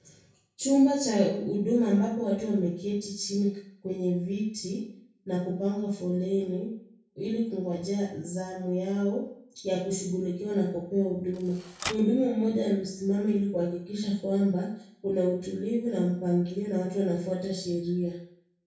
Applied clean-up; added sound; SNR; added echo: none; Typewriter; 15 dB; reverberation time 0.6 s.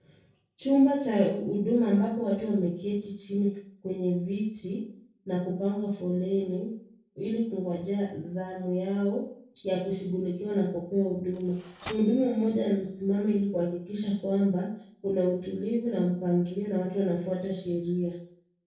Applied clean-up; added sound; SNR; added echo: neural separator model SepFormer DNS4.